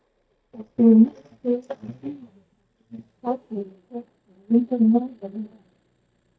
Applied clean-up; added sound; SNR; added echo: neural mask model DeepFilterNet 3.